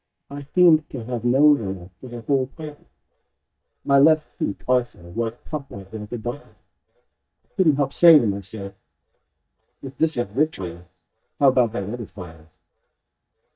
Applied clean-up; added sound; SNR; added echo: neural mask model DeepFilterNet 3.